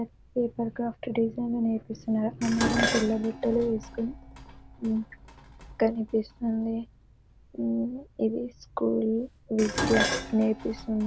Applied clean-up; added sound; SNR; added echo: none; Dishes, pots, and pans; 7 dB; none.